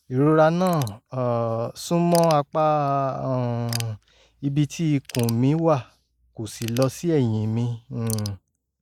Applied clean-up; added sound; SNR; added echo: neural mask model Resemble Enhance denoiser.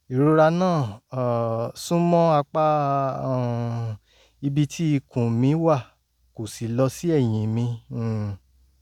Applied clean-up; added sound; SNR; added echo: none; none; none; none.